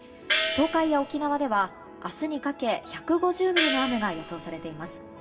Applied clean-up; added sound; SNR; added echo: none; Gong; 2 dB; reverberation time 1.5 s.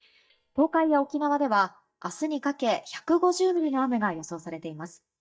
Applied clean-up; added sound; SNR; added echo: neural mask model DeepFilterNet 3.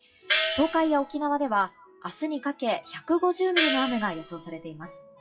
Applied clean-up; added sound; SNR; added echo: classical method WPE with log-MMSE.